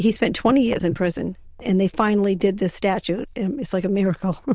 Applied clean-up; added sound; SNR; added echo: neural diffusion model UNIVERSE++.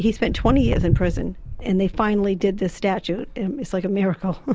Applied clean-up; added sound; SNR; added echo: none; Walk, footsteps; 5 dB; none.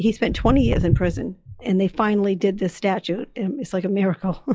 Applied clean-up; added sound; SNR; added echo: classical method log-MMSE.